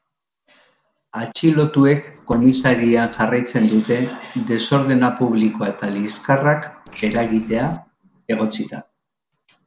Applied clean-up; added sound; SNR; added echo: neural separator model SepFormer DNS4.